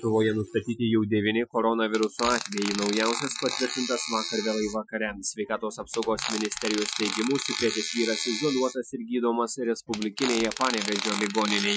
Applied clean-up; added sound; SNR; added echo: classical method Wiener filter.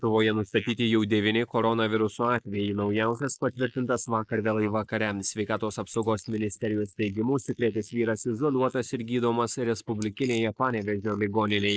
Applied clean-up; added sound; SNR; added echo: neural mask model Resemble Enhance denoiser.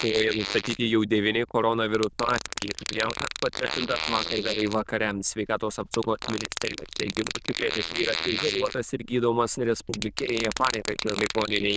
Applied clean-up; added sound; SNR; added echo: neural diffusion model UNIVERSE++.